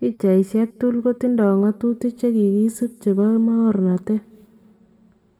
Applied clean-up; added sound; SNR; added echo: none; none; none; reverberation time 1.2 s.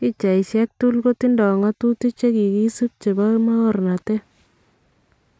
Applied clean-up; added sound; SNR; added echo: none; none; none; none.